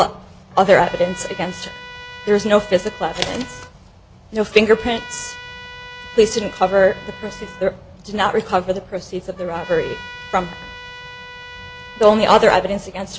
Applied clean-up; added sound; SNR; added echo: none; Trumpet; 17 dB; none.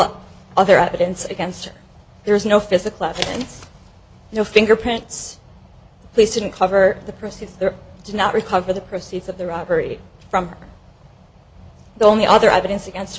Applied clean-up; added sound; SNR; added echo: none; none; none; none.